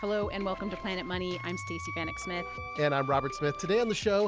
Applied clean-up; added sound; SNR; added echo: none; Wind instrument, woodwind instrument; 11 dB; none.